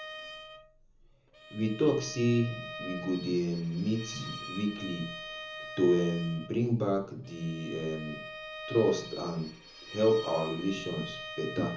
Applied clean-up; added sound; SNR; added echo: none; Bowed string instrument; 12 dB; reverberation time 0.6 s.